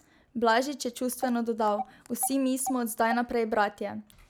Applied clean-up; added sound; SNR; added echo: none; Telephone; 11 dB; none.